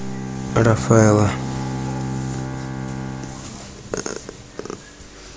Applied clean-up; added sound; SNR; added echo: none; Bowed string instrument; 6 dB; none.